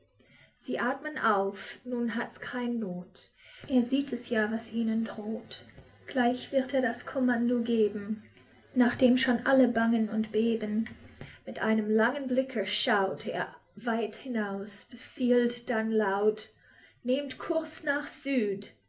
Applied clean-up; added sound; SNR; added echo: none; none; none; reverberation time 0.3 s.